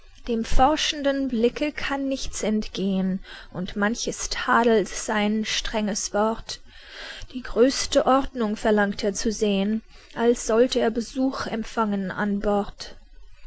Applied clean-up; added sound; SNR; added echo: none; none; none; none.